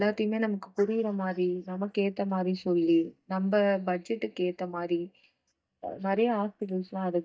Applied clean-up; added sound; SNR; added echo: neural mask model DeepFilterNet 3.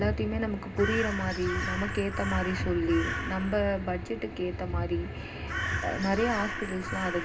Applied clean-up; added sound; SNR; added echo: none; Crow; 8 dB; reverberation time 0.2 s.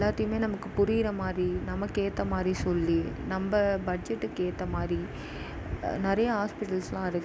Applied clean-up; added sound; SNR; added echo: none; none; none; none.